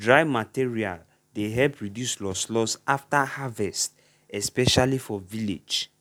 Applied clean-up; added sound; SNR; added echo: none; none; none; none.